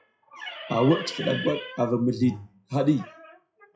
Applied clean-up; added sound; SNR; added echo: classical method WPE with log-MMSE.